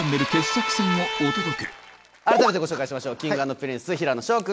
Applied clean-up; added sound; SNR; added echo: none; none; none; none.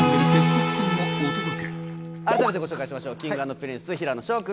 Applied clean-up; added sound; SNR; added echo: none; Acoustic guitar / Strum; 0 dB; none.